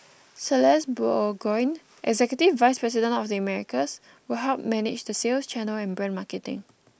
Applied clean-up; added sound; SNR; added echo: none; none; none; none.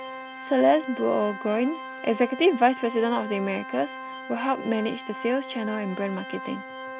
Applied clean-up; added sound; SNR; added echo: none; Organ; 12 dB; none.